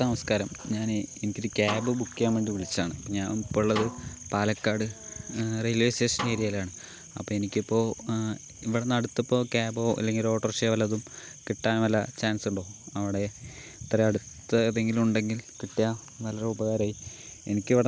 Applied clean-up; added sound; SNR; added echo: none; Snare drum; 13 dB; none.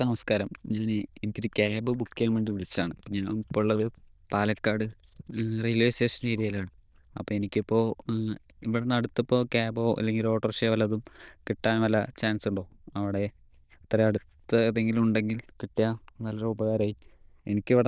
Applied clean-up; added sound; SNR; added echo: neural diffusion model UNIVERSE++.